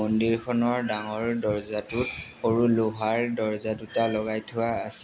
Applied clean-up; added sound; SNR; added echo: none; none; none; none.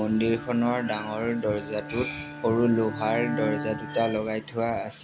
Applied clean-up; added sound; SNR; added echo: none; Bowed string instrument; 10 dB; none.